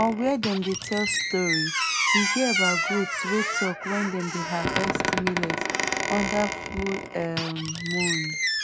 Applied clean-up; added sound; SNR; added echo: none; Squeak; -1 dB; none.